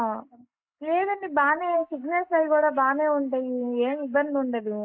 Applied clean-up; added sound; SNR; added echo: neural mask model Resemble Enhance denoiser.